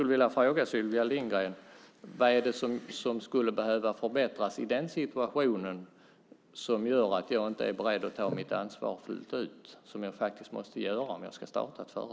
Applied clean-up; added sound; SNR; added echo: none; none; none; none.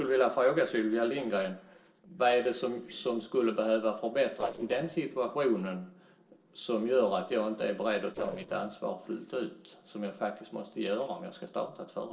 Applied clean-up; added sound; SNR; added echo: neural separator model SepFormer DNS4.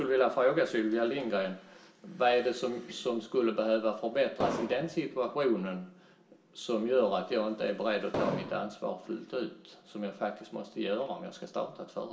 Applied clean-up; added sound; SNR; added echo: none; Explosion; 4 dB; reverberation time 0.4 s.